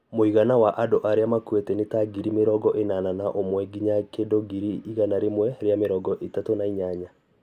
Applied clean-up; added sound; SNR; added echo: none; none; none; none.